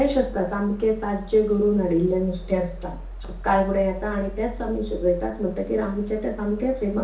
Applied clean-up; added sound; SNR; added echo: none; Mechanisms; 12 dB; reverberation time 0.7 s.